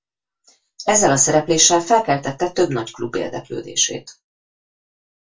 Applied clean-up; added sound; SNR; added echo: none; none; none; reverberation time 0.2 s.